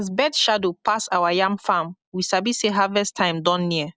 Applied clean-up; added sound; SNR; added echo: none; none; none; none.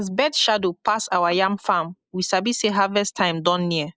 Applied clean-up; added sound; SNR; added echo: neural mask model Resemble Enhance denoiser.